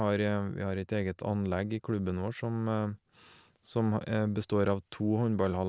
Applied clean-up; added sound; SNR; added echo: none; none; none; none.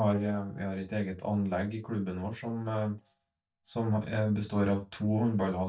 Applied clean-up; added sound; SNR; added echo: neural mask model DeepFilterNet 3.